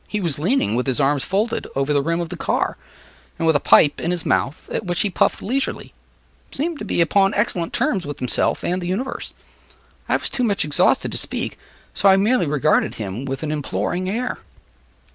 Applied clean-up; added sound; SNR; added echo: none; none; none; none.